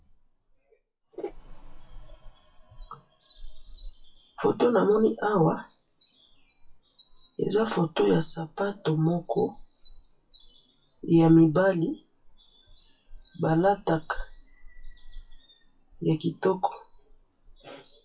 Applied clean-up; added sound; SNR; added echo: classical method WPE with log-MMSE.